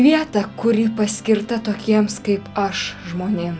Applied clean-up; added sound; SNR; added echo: none; none; none; none.